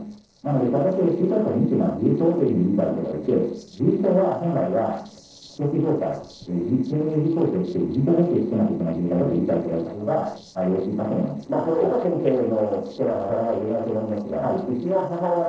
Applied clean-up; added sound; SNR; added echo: neural separator model SepFormer DNS4.